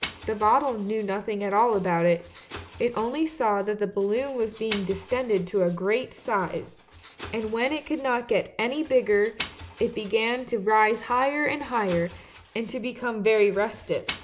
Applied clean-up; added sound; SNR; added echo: none; Engine; 15 dB; none.